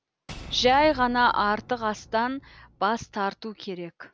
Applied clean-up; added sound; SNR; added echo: none; Shatter / Boom; 19 dB; none.